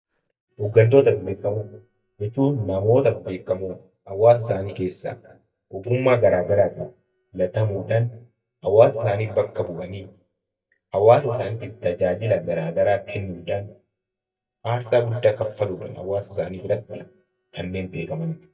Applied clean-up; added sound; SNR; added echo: neural mask model DeepFilterNet 3.